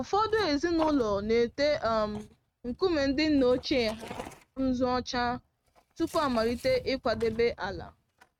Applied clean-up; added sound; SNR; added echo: neural mask model RNNoise.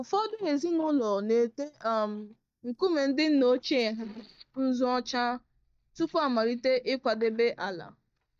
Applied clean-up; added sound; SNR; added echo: neural mask model DeepFilterNet 3.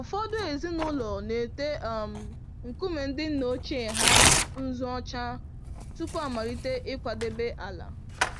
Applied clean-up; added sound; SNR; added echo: none; Tearing; -2 dB; none.